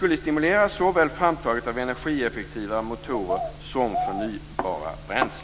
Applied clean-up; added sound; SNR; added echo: none; Bird vocalization, bird call, bird song; 8 dB; none.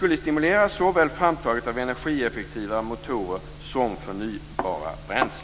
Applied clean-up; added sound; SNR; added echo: none; none; none; none.